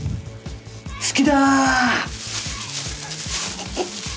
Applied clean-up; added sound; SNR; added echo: none; none; none; none.